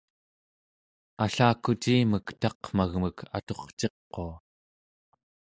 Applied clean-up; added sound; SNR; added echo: none; none; none; none.